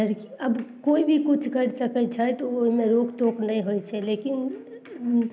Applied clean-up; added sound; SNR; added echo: none; none; none; none.